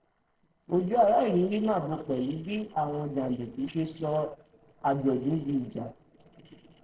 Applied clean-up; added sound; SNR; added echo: neural separator model SepFormer DNS4.